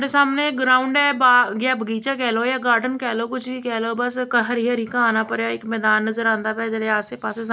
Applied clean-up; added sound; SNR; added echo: none; none; none; none.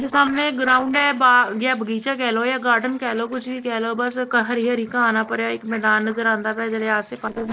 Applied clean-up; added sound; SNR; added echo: neural separator model SepFormer DNS4.